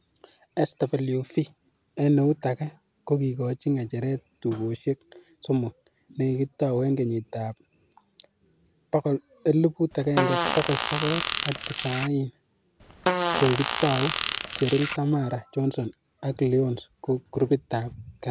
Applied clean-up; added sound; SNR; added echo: none; Fart; 1 dB; none.